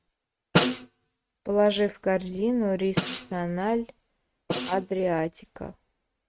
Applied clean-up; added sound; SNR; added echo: neural mask model RNNoise.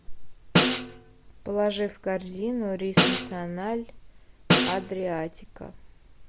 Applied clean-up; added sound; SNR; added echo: none; Snare drum; -4 dB; none.